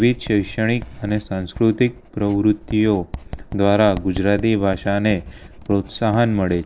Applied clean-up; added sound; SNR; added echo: none; Writing; 16 dB; none.